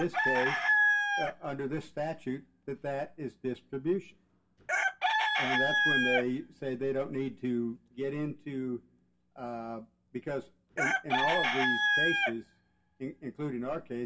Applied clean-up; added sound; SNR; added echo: none; Chicken, rooster; -3 dB; reverberation time 0.2 s.